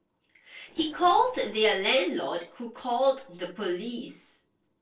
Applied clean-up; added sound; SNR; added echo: neural separator model SepFormer DNS4.